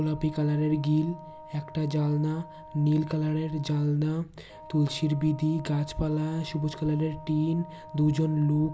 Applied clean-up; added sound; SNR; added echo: none; Wind instrument, woodwind instrument; 19 dB; none.